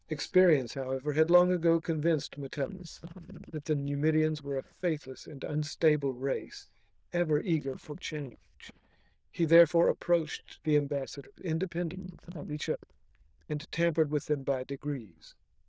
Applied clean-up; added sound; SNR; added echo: neural diffusion model UNIVERSE++.